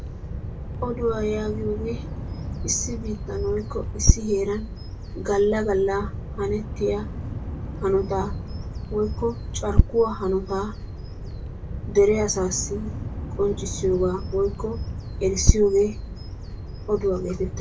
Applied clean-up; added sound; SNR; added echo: none; Bird vocalization, bird call, bird song; 2 dB; reverberation time 0.1 s.